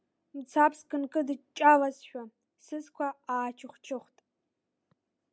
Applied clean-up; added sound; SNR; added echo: none; none; none; none.